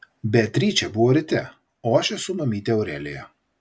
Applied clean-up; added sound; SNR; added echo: none; none; none; none.